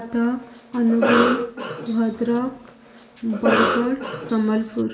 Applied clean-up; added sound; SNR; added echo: none; Cough; 3 dB; reverberation time 2.7 s.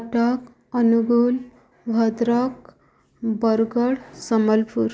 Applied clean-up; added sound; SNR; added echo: none; none; none; none.